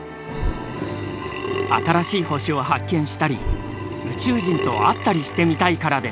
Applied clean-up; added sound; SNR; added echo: none; Burping, eructation; 6 dB; none.